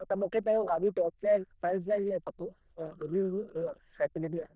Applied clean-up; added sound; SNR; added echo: neural diffusion model UNIVERSE++.